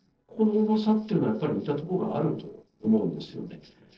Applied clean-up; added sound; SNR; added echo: neural separator model SepFormer DNS4.